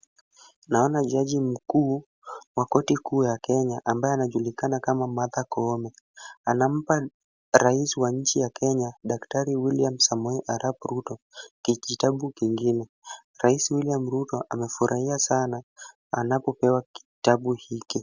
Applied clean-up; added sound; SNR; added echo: none; none; none; none.